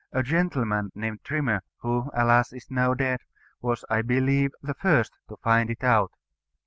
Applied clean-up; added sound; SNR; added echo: none; none; none; none.